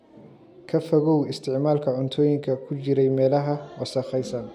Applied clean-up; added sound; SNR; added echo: none; none; none; none.